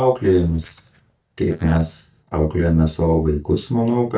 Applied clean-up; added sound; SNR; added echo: neural mask model DeepFilterNet 3.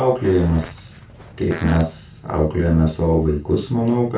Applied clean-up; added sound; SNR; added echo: none; Fart; 16 dB; reverberation time 0.2 s.